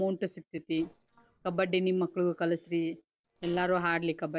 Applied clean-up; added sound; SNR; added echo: neural separator model SepFormer DNS4.